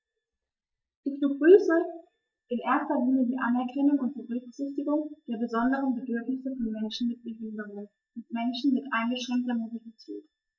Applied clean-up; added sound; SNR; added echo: neural mask model DeepFilterNet 3.